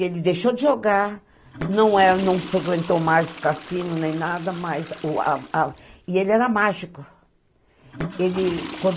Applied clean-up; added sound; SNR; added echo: none; Toilet flush / Water; 14 dB; none.